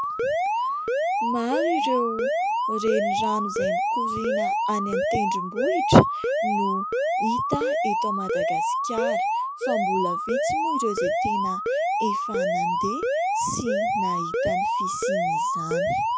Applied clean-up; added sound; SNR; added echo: none; Alarm; -4 dB; none.